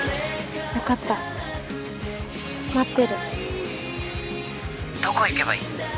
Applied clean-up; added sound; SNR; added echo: none; none; none; none.